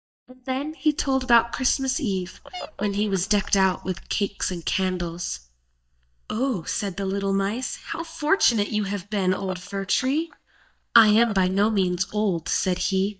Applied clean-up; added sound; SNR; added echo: neural mask model DeepFilterNet 3.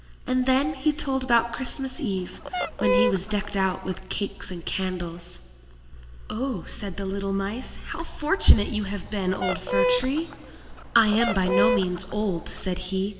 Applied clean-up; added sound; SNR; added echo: none; Fowl; 3 dB; reverberation time 1.6 s.